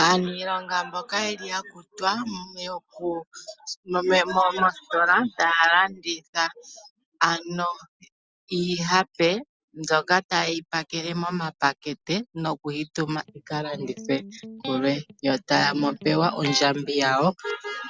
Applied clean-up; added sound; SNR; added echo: none; Electric guitar; 13 dB; none.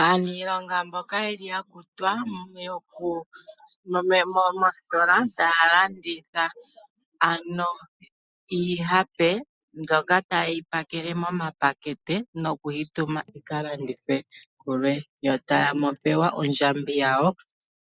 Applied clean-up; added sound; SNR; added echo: neural mask model Resemble Enhance denoiser.